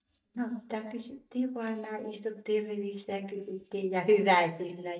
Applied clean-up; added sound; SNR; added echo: neural mask model DeepFilterNet 3.